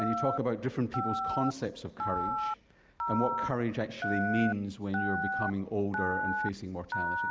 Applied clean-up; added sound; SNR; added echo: none; Telephone; 1 dB; none.